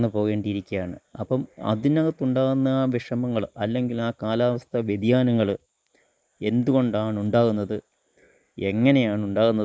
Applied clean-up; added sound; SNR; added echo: neural mask model Resemble Enhance denoiser.